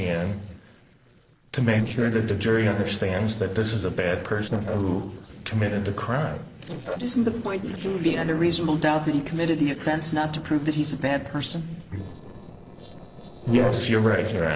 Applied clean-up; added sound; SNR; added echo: neural separator model SepFormer DNS4.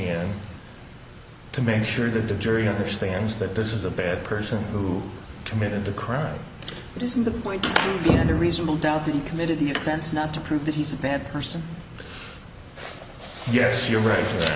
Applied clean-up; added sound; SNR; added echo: none; none; none; none.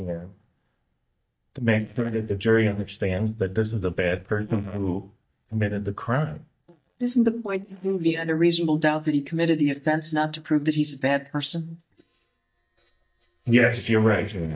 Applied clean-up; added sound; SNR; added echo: neural mask model DeepFilterNet 3.